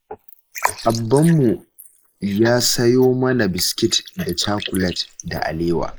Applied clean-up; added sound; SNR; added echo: neural mask model Resemble Enhance denoiser.